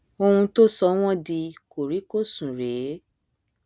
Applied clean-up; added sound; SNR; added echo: none; none; none; none.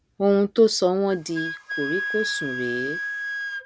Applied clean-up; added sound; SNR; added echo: none; Wind instrument, woodwind instrument; 7 dB; none.